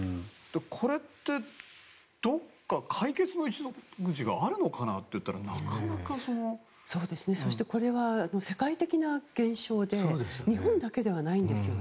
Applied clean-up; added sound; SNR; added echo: none; none; none; none.